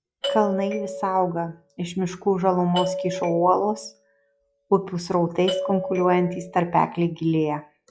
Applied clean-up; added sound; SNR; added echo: classical method log-MMSE.